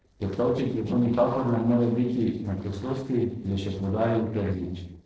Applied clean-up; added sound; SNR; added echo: neural separator model SepFormer DNS4.